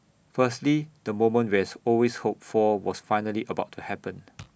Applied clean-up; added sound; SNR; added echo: none; none; none; none.